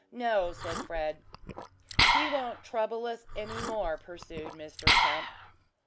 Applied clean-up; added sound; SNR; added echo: none; Liquid; -4 dB; none.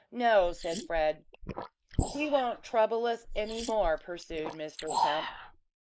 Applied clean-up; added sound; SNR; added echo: neural mask model Resemble Enhance denoiser.